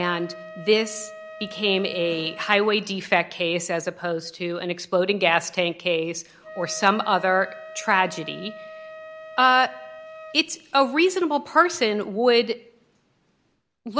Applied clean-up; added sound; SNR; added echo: none; Wind instrument, woodwind instrument; 19 dB; none.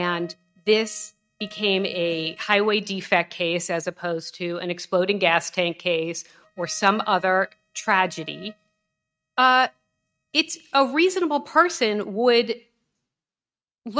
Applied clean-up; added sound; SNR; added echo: neural mask model RNNoise.